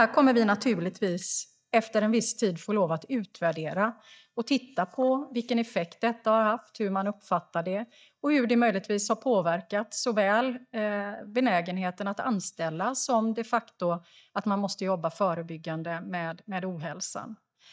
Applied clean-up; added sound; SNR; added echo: neural mask model DeepFilterNet 3.